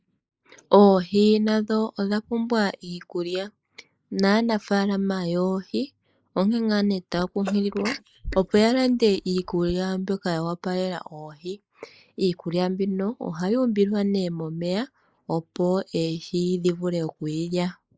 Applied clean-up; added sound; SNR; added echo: neural mask model Resemble Enhance denoiser.